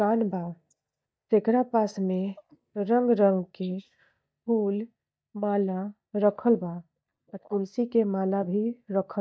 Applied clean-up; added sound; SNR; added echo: neural mask model DeepFilterNet 3.